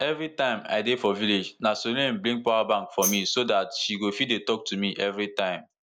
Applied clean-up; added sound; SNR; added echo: neural mask model Resemble Enhance denoiser.